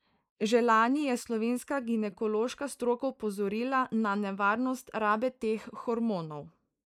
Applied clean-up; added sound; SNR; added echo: neural mask model Resemble Enhance denoiser.